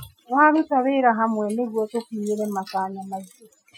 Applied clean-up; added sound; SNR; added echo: classical method Wiener filter.